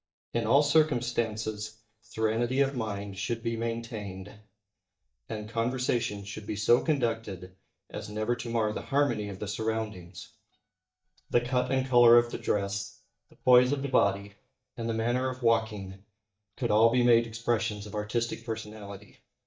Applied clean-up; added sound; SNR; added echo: neural mask model DeepFilterNet 3.